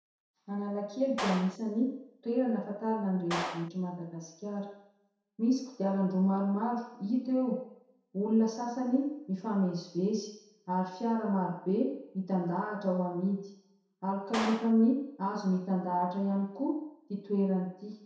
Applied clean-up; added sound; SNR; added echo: none; Clapping; 11 dB; reverberation time 0.7 s.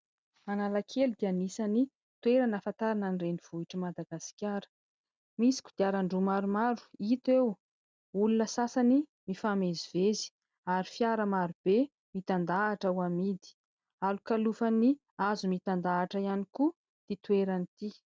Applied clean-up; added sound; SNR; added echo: none; none; none; none.